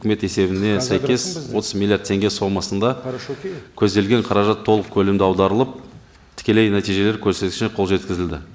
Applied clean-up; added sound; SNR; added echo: none; none; none; none.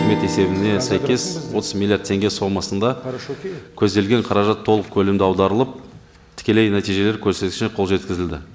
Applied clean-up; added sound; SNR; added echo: none; Strum; 12 dB; none.